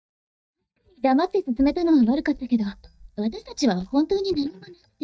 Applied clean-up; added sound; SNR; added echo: neural mask model DeepFilterNet 3.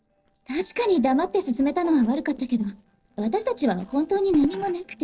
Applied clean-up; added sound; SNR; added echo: neural separator model SepFormer DNS4.